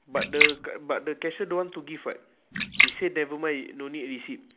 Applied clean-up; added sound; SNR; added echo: none; Splash, splatter; -2 dB; none.